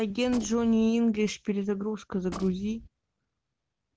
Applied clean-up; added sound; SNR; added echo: none; Gunshot, gunfire; 15 dB; none.